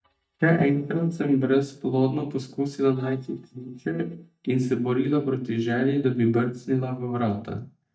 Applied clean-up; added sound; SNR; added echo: neural mask model DeepFilterNet 3.